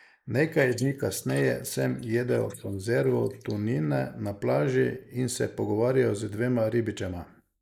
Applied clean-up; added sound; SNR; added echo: neural mask model Resemble Enhance denoiser.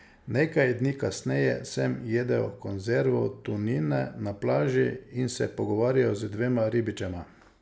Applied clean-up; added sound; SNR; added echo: none; none; none; none.